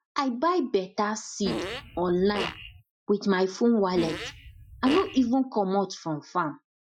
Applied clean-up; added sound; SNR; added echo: classical method Wiener filter.